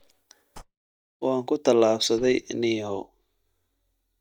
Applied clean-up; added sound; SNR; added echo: neural mask model DeepFilterNet 3.